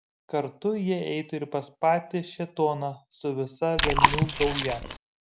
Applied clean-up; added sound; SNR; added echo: none; Chewing, mastication; -4 dB; none.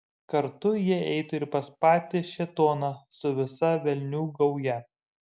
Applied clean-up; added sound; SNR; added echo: none; none; none; none.